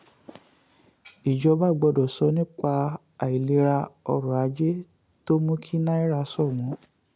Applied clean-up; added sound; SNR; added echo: none; none; none; none.